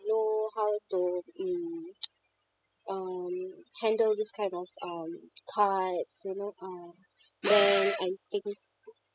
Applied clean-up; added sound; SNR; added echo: classical method spectral subtraction.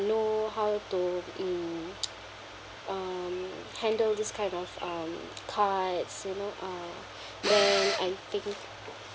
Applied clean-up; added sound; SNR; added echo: none; Tools; 1 dB; none.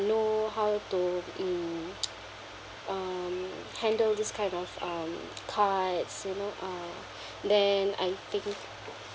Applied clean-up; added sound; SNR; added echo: none; none; none; none.